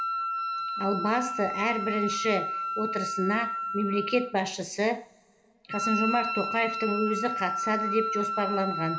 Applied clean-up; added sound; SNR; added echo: none; Wind instrument, woodwind instrument; 2 dB; reverberation time 1.6 s.